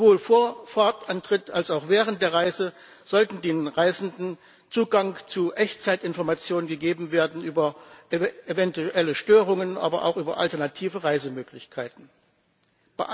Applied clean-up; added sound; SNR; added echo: none; none; none; none.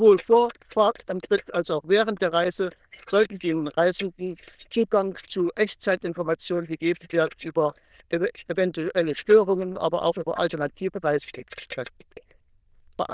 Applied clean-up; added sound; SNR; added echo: neural diffusion model UNIVERSE++.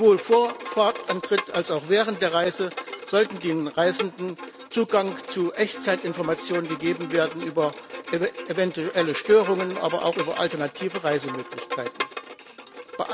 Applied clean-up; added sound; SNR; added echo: none; Bowed string instrument; 11 dB; none.